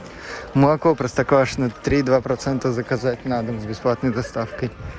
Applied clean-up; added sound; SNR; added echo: none; none; none; none.